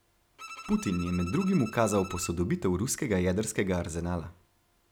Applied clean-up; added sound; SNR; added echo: none; Bowed string instrument; 15 dB; none.